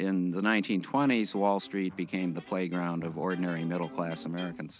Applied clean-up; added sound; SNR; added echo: none; none; none; none.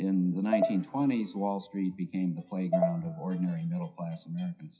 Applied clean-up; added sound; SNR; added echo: classical method WPE with log-MMSE.